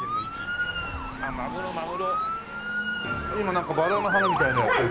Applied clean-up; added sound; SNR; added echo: none; Motor vehicle (road) / Siren; 0 dB; none.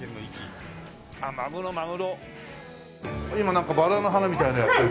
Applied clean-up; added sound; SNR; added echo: none; none; none; none.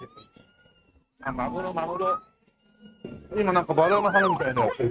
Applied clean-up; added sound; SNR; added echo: neural mask model RNNoise.